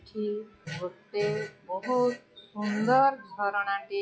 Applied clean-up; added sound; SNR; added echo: classical method log-MMSE.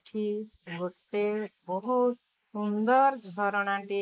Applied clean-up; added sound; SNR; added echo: neural mask model Resemble Enhance denoiser.